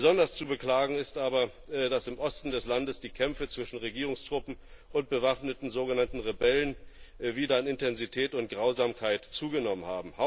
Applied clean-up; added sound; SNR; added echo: none; Cricket; 18 dB; none.